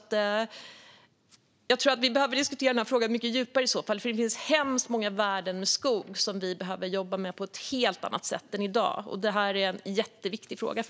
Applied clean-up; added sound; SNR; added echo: none; none; none; none.